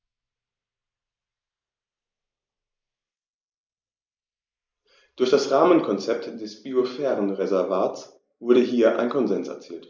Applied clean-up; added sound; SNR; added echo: neural mask model Resemble Enhance denoiser.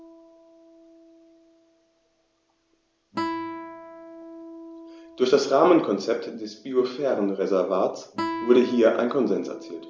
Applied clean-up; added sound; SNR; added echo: none; Guitar; 13 dB; none.